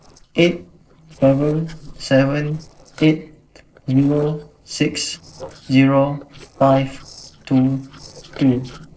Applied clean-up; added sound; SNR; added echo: neural separator model SepFormer DNS4.